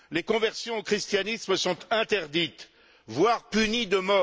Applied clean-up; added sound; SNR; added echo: none; none; none; none.